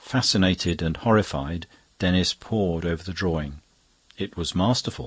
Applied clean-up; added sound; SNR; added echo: none; none; none; none.